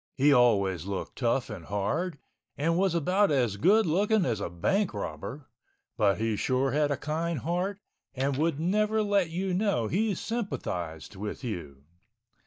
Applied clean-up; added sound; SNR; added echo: neural mask model DeepFilterNet 3.